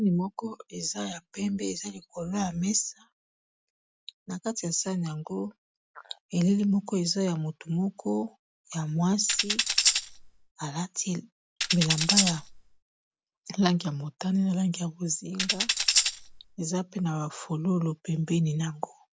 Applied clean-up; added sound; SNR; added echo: none; Tambourine; -3 dB; none.